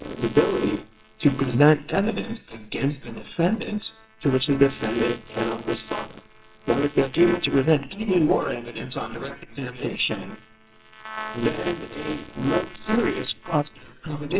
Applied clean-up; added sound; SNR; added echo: neural separator model SepFormer WHAMR!.